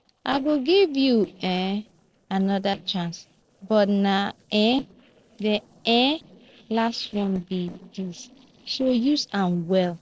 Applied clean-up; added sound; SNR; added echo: neural separator model SepFormer DNS4.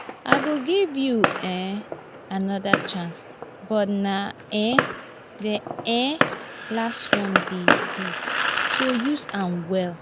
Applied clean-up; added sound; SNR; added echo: none; Fireworks; 1 dB; none.